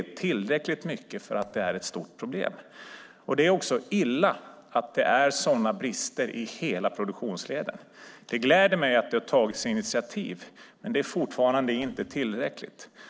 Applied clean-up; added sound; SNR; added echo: neural separator model SepFormer DNS4.